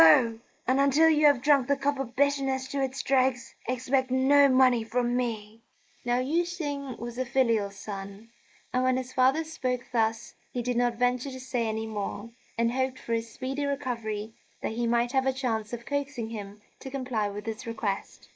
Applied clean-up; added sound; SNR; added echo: neural mask model Resemble Enhance denoiser.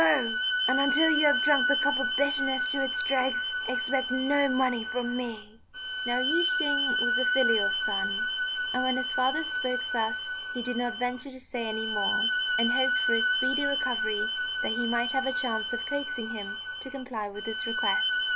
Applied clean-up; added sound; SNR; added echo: none; Bowed string instrument; -2 dB; none.